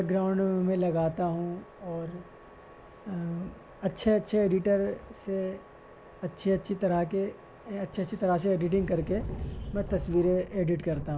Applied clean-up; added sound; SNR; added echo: none; Subway, metro, underground; 14 dB; none.